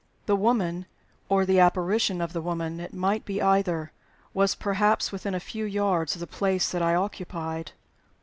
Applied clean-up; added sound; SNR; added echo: none; none; none; none.